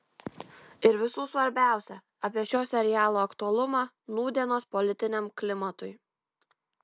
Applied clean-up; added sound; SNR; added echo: none; none; none; none.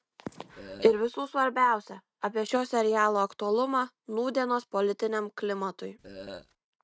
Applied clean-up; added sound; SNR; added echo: neural mask model RNNoise.